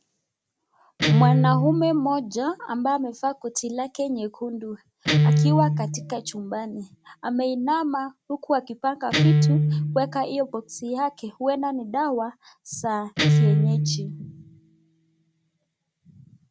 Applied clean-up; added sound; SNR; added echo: none; Guitar; -2 dB; none.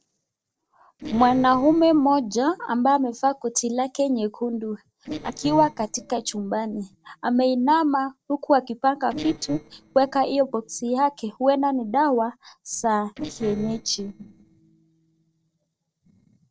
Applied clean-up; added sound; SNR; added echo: neural separator model SepFormer DNS4.